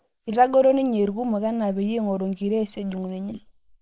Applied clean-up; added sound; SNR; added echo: neural mask model Resemble Enhance denoiser.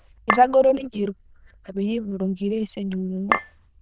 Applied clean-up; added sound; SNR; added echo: neural diffusion model UNIVERSE++.